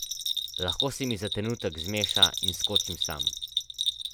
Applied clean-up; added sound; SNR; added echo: none; Bell; -5 dB; none.